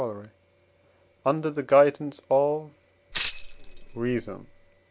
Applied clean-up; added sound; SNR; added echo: none; Tambourine; 10 dB; none.